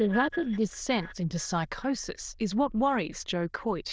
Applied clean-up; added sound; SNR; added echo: neural diffusion model UNIVERSE++.